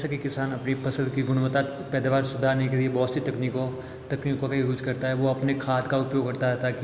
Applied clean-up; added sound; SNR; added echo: none; none; none; none.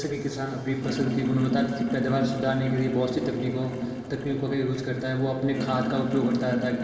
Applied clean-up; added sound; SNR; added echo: none; Sink (filling or washing); 4 dB; reverberation time 2.6 s.